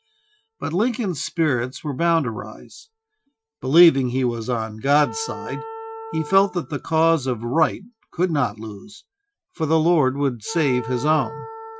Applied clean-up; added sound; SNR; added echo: classical method Wiener filter.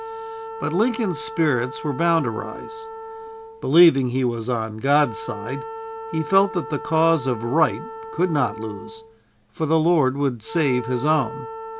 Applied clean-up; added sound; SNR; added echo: none; Wind instrument, woodwind instrument; 12 dB; none.